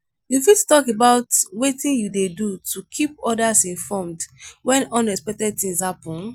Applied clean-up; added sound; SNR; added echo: none; none; none; none.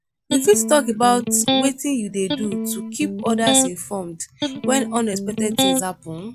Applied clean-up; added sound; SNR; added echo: none; Electric guitar; 2 dB; none.